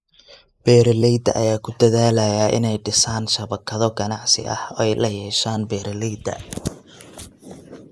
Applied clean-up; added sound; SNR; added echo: neural mask model Resemble Enhance denoiser.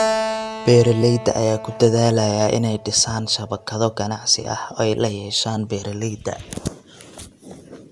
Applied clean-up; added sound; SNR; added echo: none; Keyboard (musical); 11 dB; none.